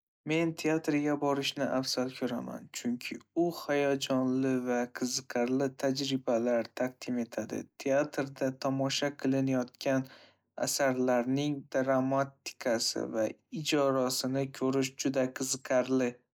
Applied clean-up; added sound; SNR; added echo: neural mask model Resemble Enhance denoiser.